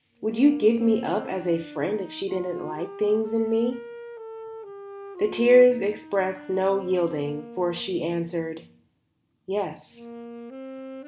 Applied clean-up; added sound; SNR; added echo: none; Wind instrument, woodwind instrument; 15 dB; none.